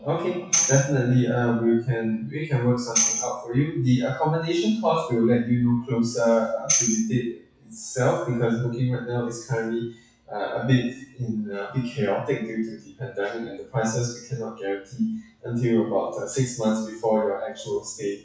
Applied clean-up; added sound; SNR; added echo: classical method WPE with log-MMSE.